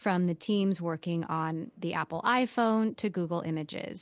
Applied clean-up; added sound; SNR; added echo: none; none; none; none.